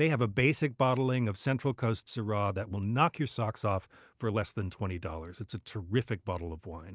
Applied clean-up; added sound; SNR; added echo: none; none; none; none.